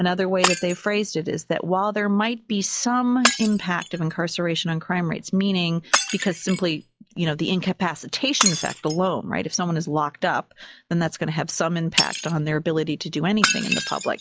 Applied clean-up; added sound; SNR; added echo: classical method log-MMSE.